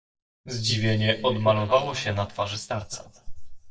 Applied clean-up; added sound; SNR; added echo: neural mask model DeepFilterNet 3.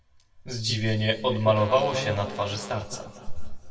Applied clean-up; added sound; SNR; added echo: none; Fart; 18 dB; reverberation time 2.2 s.